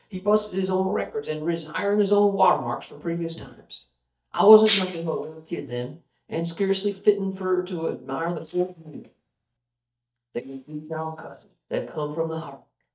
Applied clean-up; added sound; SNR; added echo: neural mask model DeepFilterNet 3.